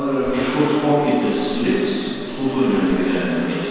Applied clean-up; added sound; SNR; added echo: none; Growling; 16 dB; reverberation time 2.1 s.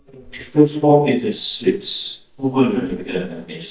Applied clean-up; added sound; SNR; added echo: neural mask model DeepFilterNet 3.